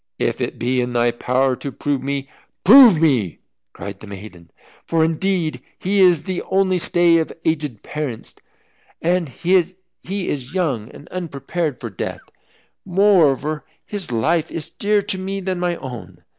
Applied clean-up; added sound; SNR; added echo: none; none; none; none.